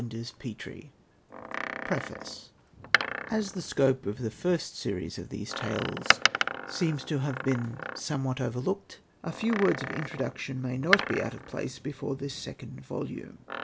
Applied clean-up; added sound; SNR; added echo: none; Door; 3 dB; none.